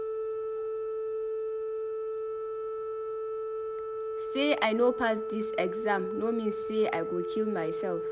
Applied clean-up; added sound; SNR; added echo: none; Organ; 1 dB; none.